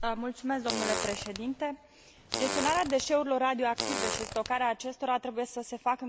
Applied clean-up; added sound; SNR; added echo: none; Fart; 4 dB; none.